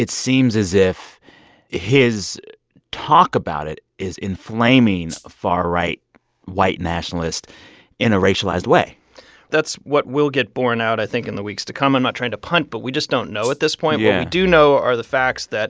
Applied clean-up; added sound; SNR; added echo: none; Rattle (instrument); 19 dB; none.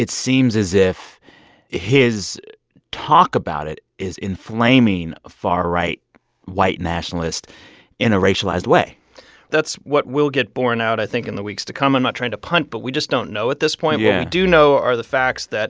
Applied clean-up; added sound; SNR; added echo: none; none; none; none.